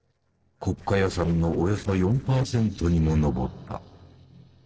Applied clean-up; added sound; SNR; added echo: neural separator model SepFormer DNS4.